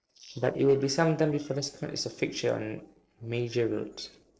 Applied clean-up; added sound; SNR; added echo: neural separator model SepFormer DNS4.